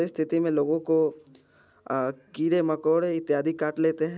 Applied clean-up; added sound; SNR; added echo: none; none; none; none.